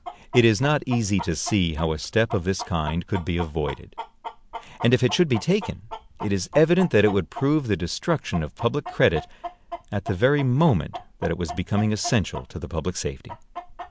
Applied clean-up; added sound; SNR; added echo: none; Chicken, rooster; 15 dB; none.